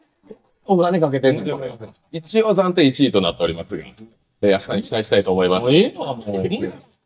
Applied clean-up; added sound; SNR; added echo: neural mask model DeepFilterNet 3.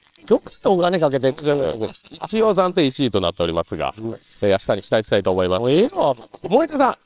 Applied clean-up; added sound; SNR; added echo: neural separator model SepFormer WHAMR!.